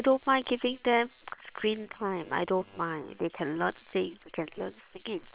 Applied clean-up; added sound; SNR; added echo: neural separator model SepFormer WHAM!.